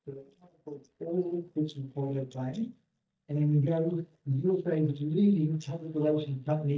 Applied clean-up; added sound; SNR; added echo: neural mask model DeepFilterNet 3.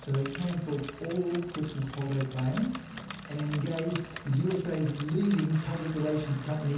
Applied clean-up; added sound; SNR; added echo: none; Bicycle; 13 dB; reverberation time 1.3 s.